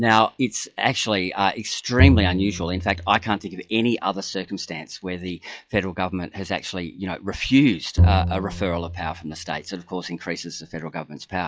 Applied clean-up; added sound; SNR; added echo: classical method log-MMSE.